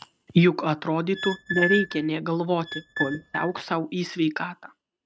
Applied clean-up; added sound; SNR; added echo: neural mask model RNNoise.